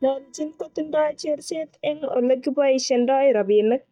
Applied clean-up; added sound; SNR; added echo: neural mask model DeepFilterNet 3.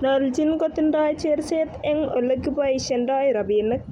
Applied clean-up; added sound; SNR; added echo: none; none; none; none.